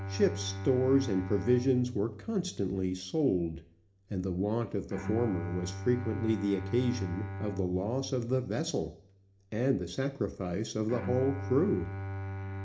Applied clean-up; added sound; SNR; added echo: none; Bowed string instrument; 9 dB; reverberation time 0.4 s.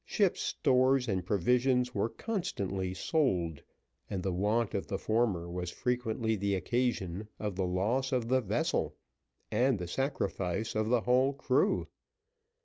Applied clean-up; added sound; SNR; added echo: none; none; none; none.